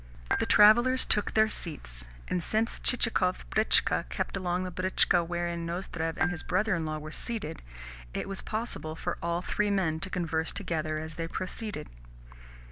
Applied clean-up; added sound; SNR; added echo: none; Dishes, pots, and pans / Chink, clink; 5 dB; none.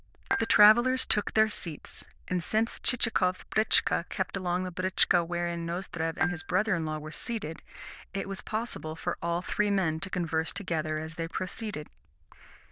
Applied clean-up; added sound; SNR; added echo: neural diffusion model UNIVERSE++.